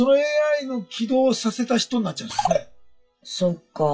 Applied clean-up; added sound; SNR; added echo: classical method WPE with log-MMSE.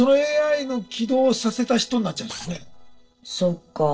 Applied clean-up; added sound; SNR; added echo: neural separator model SepFormer DNS4.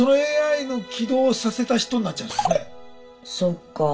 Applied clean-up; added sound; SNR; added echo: none; Drill; 16 dB; reverberation time 0.3 s.